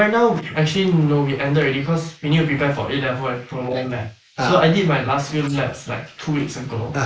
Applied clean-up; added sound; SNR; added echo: neural mask model Resemble Enhance denoiser.